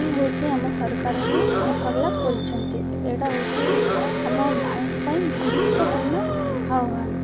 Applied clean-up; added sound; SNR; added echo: none; Breathing + Electric guitar; -3 dB; none.